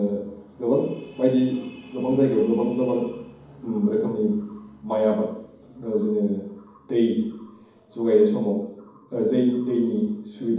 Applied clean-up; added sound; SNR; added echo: none; none; none; reverberation time 1.2 s.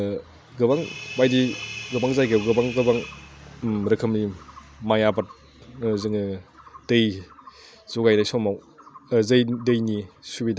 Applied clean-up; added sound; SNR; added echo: none; none; none; none.